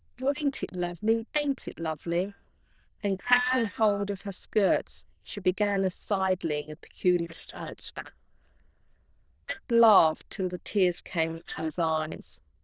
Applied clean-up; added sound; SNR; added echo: neural diffusion model UNIVERSE++.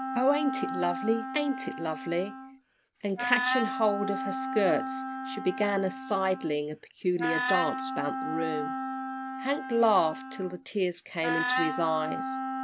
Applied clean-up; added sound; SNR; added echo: none; Wind instrument, woodwind instrument; 4 dB; none.